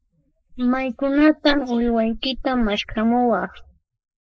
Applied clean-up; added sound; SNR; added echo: neural mask model Resemble Enhance denoiser.